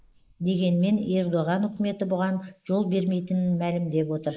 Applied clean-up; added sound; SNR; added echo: neural mask model Resemble Enhance denoiser.